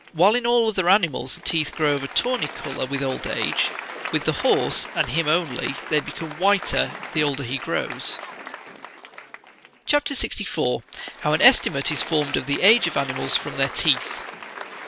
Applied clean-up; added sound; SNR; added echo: none; Applause; 12 dB; none.